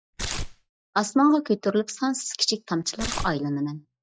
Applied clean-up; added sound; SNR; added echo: classical method log-MMSE.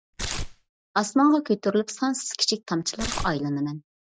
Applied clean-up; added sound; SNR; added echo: none; Tearing; 6 dB; none.